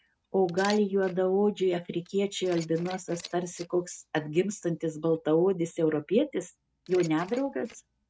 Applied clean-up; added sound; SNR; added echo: neural mask model RNNoise.